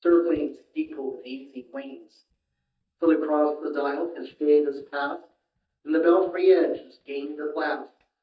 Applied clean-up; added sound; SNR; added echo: neural mask model DeepFilterNet 3.